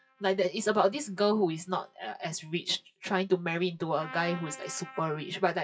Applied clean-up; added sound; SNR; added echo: classical method WPE with log-MMSE.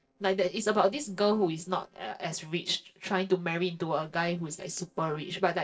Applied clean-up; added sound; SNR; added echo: neural separator model SepFormer DNS4.